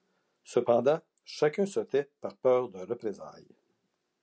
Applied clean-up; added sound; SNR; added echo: none; none; none; none.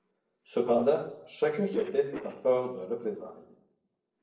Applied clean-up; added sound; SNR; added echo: neural separator model SepFormer DNS4.